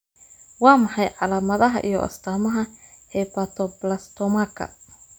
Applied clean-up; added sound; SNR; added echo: none; none; none; none.